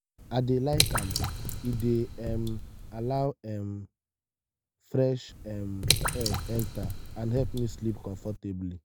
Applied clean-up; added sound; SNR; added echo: none; Drip / Water; 1 dB; none.